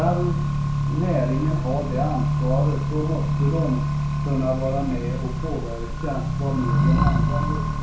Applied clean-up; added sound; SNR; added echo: none; Accelerating, revving, vroom; -5 dB; reverberation time 0.6 s.